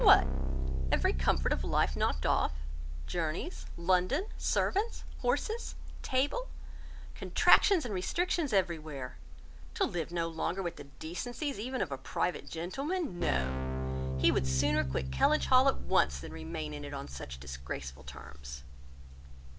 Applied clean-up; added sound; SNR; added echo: none; Keyboard (musical); 4 dB; none.